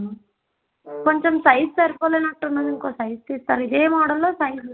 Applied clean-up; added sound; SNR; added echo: none; Brass instrument; 19 dB; none.